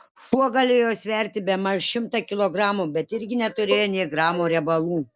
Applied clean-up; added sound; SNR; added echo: none; Bowed string instrument; 9 dB; none.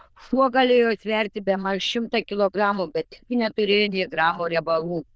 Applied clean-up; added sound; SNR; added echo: neural diffusion model UNIVERSE++.